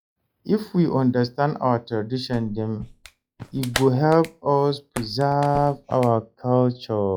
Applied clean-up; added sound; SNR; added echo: classical method log-MMSE.